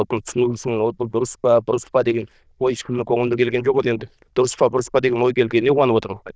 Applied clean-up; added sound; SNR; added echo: neural diffusion model UNIVERSE++.